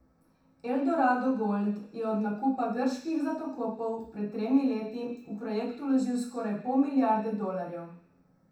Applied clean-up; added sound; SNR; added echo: none; none; none; reverberation time 0.7 s.